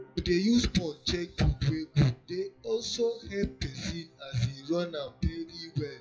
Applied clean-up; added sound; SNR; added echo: classical method WPE with log-MMSE.